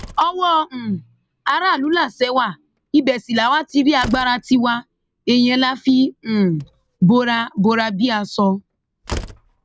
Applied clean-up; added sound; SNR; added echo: none; Slam; 20 dB; none.